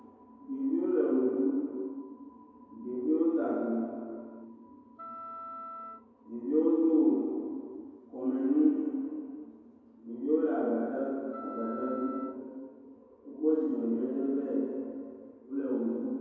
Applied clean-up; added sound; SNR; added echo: none; Wind instrument, woodwind instrument; 14 dB; reverberation time 2.2 s.